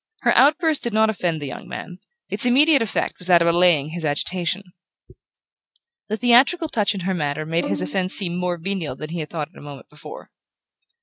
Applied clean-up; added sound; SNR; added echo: neural mask model RNNoise.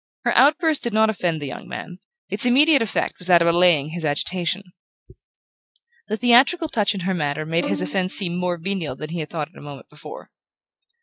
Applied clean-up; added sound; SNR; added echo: neural mask model DeepFilterNet 3.